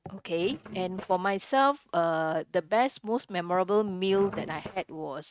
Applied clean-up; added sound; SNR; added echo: neural mask model RNNoise.